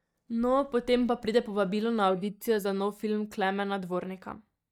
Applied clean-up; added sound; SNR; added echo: neural mask model DeepFilterNet 3.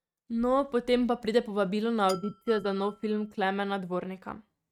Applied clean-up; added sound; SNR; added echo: neural mask model RNNoise.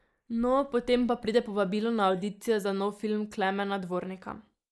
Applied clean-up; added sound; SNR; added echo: neural mask model Resemble Enhance denoiser.